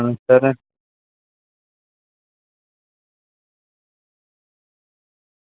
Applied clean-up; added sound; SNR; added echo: neural mask model Resemble Enhance denoiser.